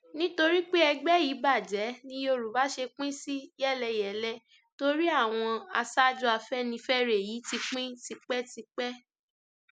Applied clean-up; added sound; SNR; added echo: none; none; none; none.